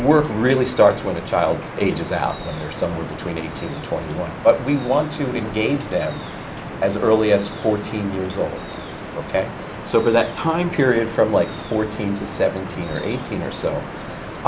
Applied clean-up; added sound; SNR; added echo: none; Drip; 10 dB; none.